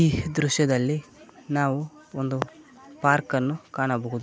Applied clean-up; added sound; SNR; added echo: none; none; none; none.